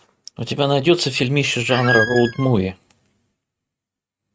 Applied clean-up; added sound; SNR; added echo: neural mask model RNNoise.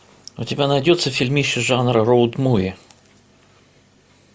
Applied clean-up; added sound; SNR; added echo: none; none; none; none.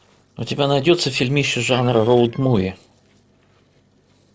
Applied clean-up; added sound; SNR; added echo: neural separator model SepFormer DNS4.